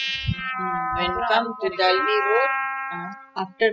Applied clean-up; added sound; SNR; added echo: classical method spectral subtraction.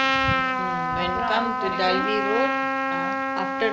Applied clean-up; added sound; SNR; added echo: none; Trumpet; -3 dB; none.